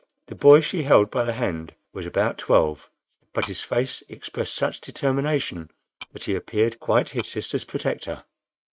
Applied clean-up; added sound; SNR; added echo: neural mask model RNNoise.